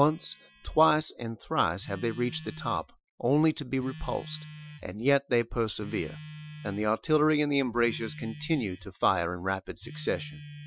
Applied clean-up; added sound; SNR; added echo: classical method Wiener filter.